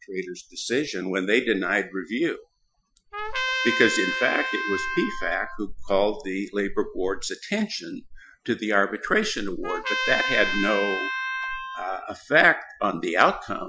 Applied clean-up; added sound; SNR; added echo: classical method Wiener filter.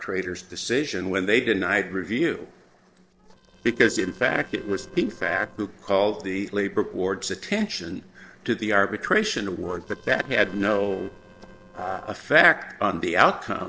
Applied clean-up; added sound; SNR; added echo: neural separator model SepFormer DNS4.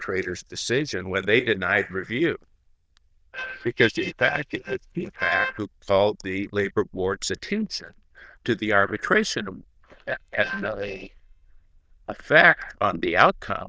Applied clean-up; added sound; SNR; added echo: neural diffusion model UNIVERSE++.